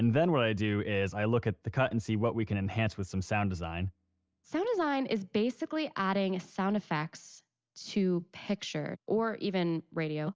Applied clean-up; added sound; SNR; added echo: none; none; none; none.